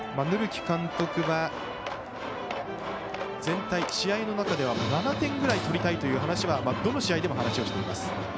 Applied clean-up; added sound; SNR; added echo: none; Snare drum; 15 dB; none.